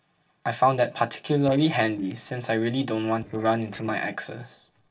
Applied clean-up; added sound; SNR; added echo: neural separator model SepFormer DNS4.